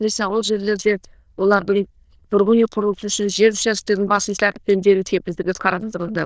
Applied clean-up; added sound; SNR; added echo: neural diffusion model UNIVERSE++.